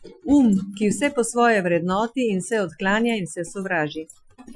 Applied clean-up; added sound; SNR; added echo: classical method Wiener filter.